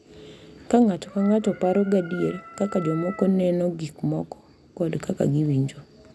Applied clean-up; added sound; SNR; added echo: none; none; none; none.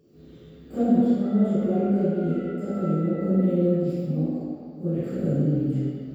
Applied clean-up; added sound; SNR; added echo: none; none; none; reverberation time 1.9 s.